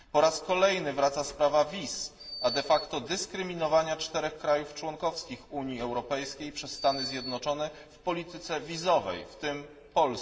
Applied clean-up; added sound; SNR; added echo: none; Door; 16 dB; reverberation time 2.4 s.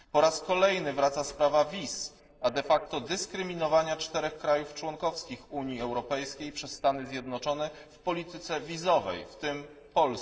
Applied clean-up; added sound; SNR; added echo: neural separator model SepFormer DNS4.